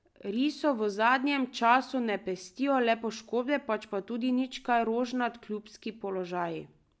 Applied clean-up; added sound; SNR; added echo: none; none; none; none.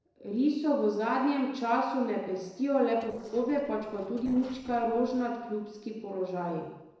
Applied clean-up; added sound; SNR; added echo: neural separator model SepFormer DNS4.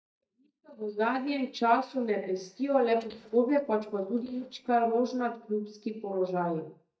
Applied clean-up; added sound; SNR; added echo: neural mask model DeepFilterNet 3.